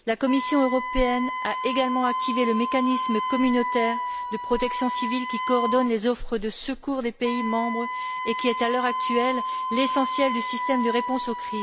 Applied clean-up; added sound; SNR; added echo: none; Wind instrument, woodwind instrument; 4 dB; none.